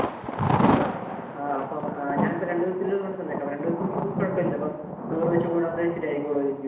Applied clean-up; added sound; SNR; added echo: none; Thunder; 0 dB; reverberation time 0.8 s.